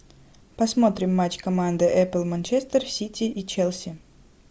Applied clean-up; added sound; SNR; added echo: none; none; none; none.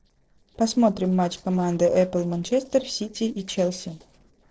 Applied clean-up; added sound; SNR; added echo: neural separator model SepFormer DNS4.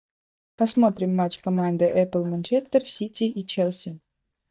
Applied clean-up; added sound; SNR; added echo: neural mask model DeepFilterNet 3.